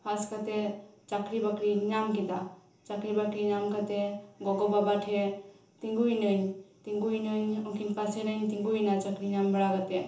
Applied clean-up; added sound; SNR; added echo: none; none; none; reverberation time 0.6 s.